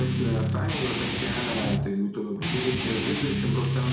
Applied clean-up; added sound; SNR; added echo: none; Guitar; -2 dB; reverberation time 0.7 s.